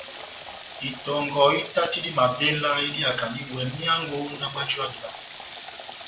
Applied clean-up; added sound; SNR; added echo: none; Water tap, faucet / Water; 10 dB; none.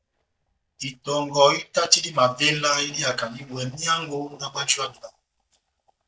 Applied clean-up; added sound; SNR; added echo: neural mask model DeepFilterNet 3.